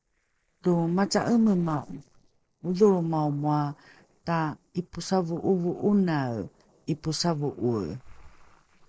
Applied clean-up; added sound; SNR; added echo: neural separator model SepFormer DNS4.